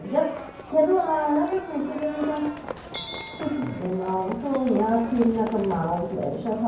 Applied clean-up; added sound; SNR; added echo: none; Livestock, farm animals, working animals; 12 dB; reverberation time 0.9 s.